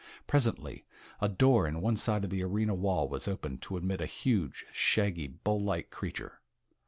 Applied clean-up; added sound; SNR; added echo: none; none; none; none.